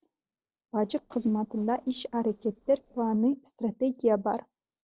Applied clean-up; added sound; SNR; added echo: neural separator model SepFormer DNS4.